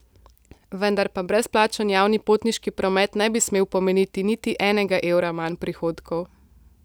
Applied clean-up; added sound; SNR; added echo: none; none; none; none.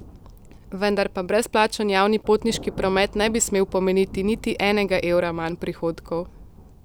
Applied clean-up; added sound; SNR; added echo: none; Thunder; 17 dB; none.